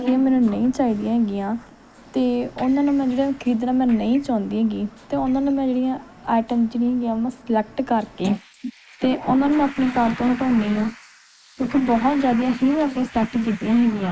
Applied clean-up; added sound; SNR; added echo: neural mask model Resemble Enhance denoiser.